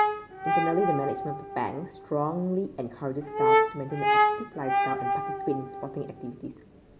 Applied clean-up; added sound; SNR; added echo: none; Brass instrument; -4 dB; none.